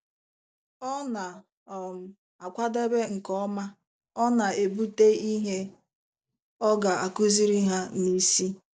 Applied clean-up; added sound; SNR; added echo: none; none; none; none.